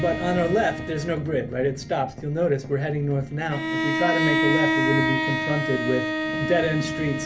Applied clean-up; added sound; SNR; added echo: none; Bowed string instrument; 2 dB; reverberation time 0.3 s.